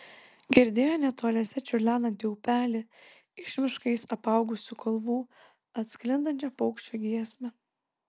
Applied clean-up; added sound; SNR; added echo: none; none; none; none.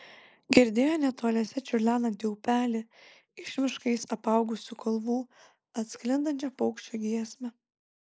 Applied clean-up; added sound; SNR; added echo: neural mask model Resemble Enhance denoiser.